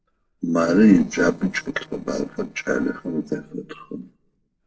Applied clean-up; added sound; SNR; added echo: neural separator model SepFormer DNS4.